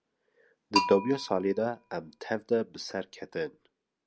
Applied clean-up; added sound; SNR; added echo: none; Bell; 6 dB; none.